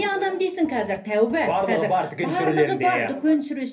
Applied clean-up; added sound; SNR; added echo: none; Printer; 20 dB; reverberation time 0.3 s.